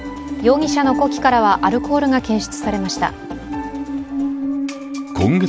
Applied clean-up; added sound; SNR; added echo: none; Musical instrument; 6 dB; none.